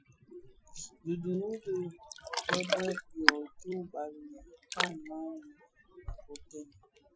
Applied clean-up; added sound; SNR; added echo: classical method Wiener filter.